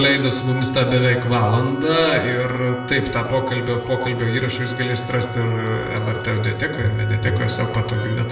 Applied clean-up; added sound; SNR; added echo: none; Organ; 12 dB; reverberation time 0.7 s.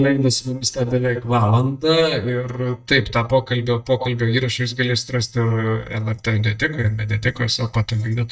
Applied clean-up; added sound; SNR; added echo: neural mask model DeepFilterNet 3.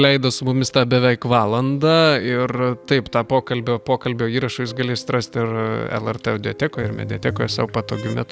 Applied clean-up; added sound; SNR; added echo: none; none; none; none.